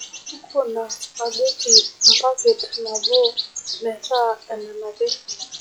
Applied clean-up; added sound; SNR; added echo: classical method log-MMSE.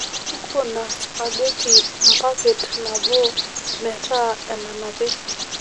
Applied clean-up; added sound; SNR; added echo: none; Bird vocalization, bird call, bird song; -2 dB; none.